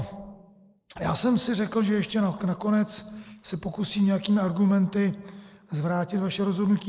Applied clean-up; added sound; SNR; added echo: neural mask model Resemble Enhance denoiser.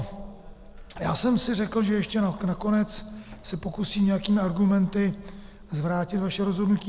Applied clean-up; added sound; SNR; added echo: none; Buzz; 20 dB; none.